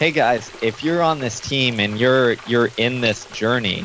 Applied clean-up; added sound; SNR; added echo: none; Frying (food) + Sink (filling or washing) / Water; 20 dB; none.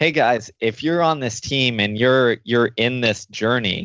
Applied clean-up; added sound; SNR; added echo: none; none; none; none.